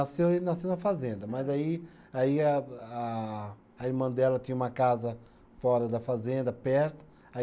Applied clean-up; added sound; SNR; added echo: none; Bird; 13 dB; none.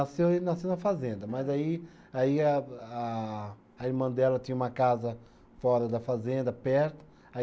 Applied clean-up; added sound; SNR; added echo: none; none; none; none.